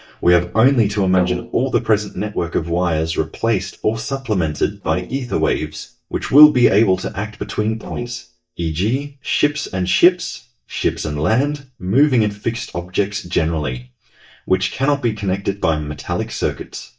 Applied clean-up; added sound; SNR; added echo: neural mask model DeepFilterNet 3.